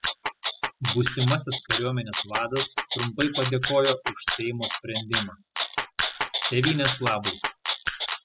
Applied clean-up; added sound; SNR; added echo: classical method spectral subtraction.